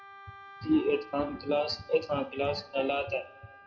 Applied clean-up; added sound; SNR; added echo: none; Wind instrument, woodwind instrument; 20 dB; reverberation time 0.9 s.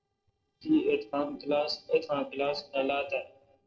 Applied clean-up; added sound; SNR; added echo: neural separator model SepFormer DNS4.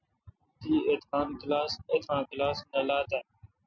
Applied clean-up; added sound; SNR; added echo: none; none; none; none.